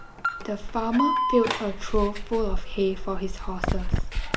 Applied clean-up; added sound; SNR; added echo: none; Alarm; 0 dB; none.